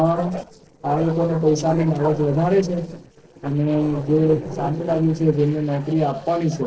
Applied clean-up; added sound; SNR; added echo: neural separator model SepFormer DNS4.